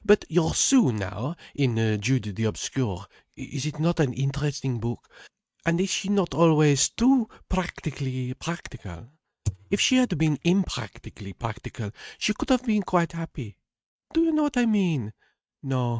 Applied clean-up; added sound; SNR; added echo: neural mask model RNNoise.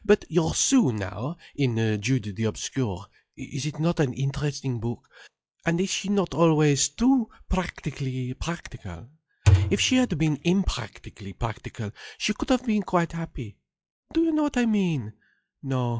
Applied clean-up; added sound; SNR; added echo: classical method log-MMSE.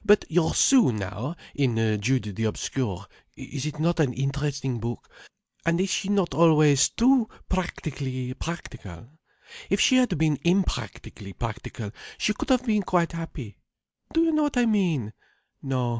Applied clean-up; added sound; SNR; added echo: none; none; none; none.